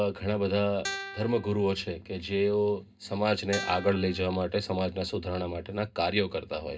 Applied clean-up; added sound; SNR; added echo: none; Guitar; 10 dB; reverberation time 0.2 s.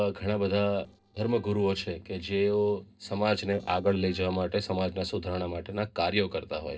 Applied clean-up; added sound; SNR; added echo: neural separator model SepFormer DNS4.